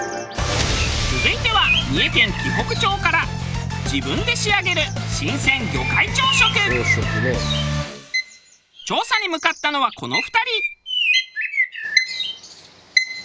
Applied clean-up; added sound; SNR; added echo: none; Bird; 5 dB; none.